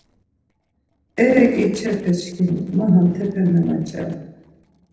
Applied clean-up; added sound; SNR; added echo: neural separator model SepFormer DNS4.